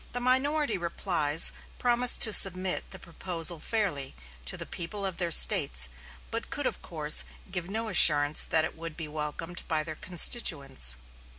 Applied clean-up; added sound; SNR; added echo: none; none; none; none.